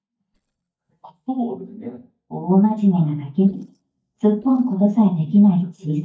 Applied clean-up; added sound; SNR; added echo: neural mask model DeepFilterNet 3.